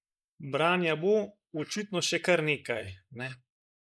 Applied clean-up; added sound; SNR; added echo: neural mask model Resemble Enhance denoiser.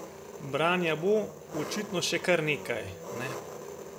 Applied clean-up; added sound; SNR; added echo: none; Engine; 10 dB; none.